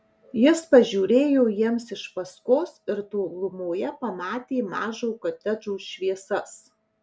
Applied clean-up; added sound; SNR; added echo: none; none; none; none.